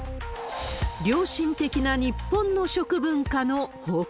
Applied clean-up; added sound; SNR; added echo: none; none; none; none.